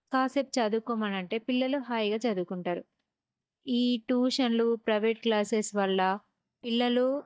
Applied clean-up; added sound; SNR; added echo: neural mask model DeepFilterNet 3.